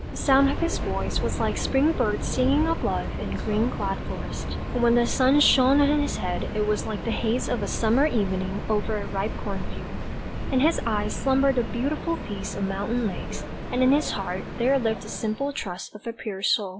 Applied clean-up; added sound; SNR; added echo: none; Subway, metro, underground; 4 dB; none.